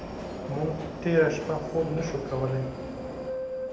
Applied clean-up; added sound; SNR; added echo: none; Subway, metro, underground; 5 dB; reverberation time 0.8 s.